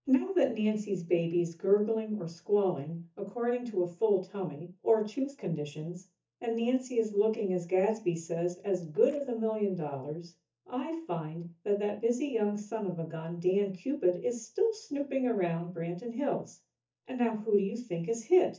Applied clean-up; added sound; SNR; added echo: neural mask model DeepFilterNet 3.